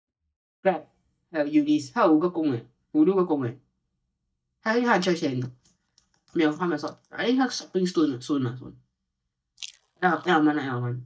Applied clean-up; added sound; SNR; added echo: neural mask model DeepFilterNet 3.